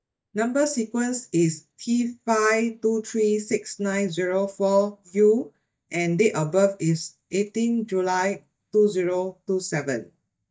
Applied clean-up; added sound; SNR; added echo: neural mask model DeepFilterNet 3.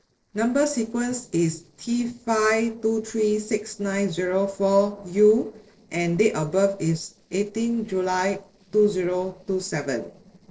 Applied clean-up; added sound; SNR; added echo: neural separator model SepFormer DNS4.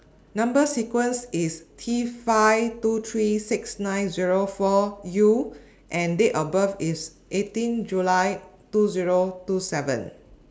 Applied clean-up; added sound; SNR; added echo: none; none; none; none.